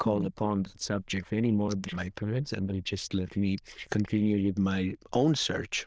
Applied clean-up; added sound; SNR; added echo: neural diffusion model UNIVERSE++.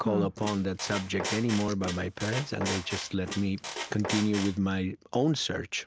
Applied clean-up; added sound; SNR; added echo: none; Squeak; 8 dB; none.